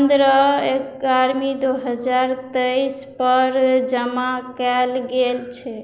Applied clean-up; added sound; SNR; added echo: none; none; none; none.